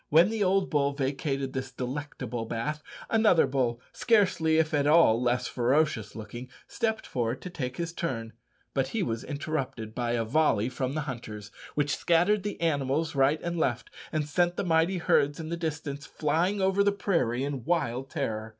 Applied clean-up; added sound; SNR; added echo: none; none; none; none.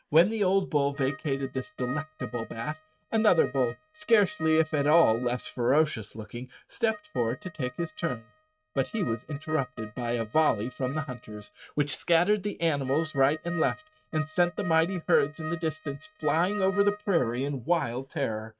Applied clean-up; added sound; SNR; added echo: neural mask model RNNoise.